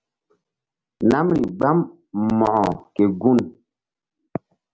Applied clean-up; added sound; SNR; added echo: none; none; none; none.